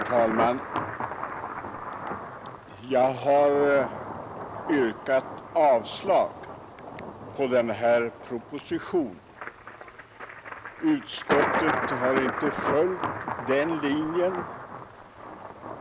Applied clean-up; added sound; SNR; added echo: none; Thunder; 6 dB; none.